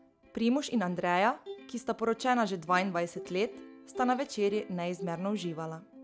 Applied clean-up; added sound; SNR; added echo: none; Plucked string instrument; 16 dB; none.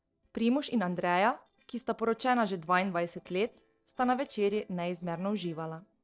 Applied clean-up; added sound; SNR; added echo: neural separator model SepFormer DNS4.